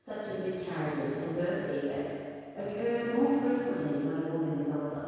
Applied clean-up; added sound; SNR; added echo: none; Strum; 19 dB; reverberation time 2.2 s.